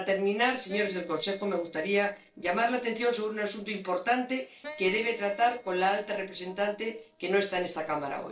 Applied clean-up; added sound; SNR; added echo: neural separator model SepFormer DNS4.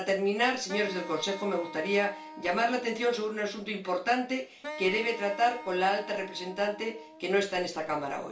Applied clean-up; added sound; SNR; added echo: none; Wind instrument, woodwind instrument; 14 dB; reverberation time 0.3 s.